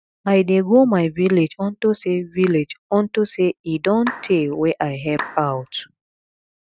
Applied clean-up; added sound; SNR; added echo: neural mask model RNNoise.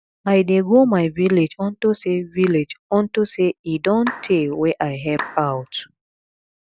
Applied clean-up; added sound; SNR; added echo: none; Clapping; 13 dB; none.